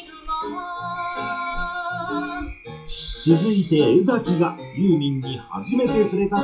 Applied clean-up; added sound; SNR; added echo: classical method WPE with log-MMSE.